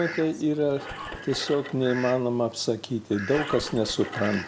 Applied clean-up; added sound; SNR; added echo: none; Engine + Fowl; 11 dB; none.